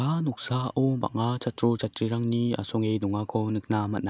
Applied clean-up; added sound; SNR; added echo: none; none; none; none.